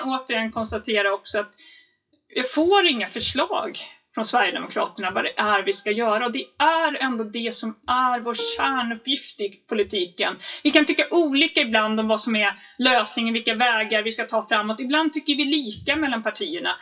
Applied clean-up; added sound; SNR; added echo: classical method WPE with log-MMSE.